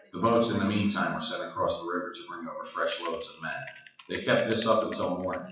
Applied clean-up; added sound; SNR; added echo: classical method WPE with log-MMSE.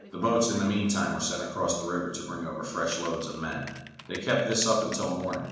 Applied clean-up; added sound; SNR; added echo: none; Typing; 20 dB; reverberation time 1.0 s.